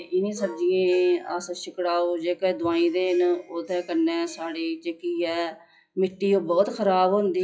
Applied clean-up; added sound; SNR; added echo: classical method WPE with log-MMSE.